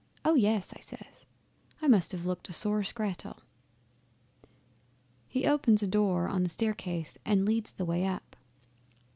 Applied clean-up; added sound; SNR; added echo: none; none; none; none.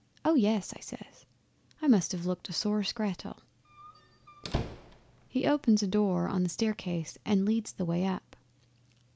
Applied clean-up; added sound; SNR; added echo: none; Squeak; 10 dB; none.